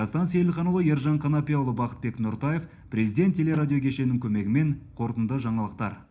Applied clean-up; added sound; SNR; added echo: none; Snare drum; 15 dB; reverberation time 0.4 s.